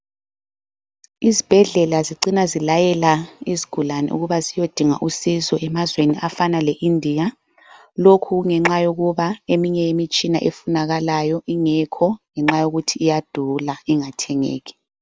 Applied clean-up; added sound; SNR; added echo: none; none; none; none.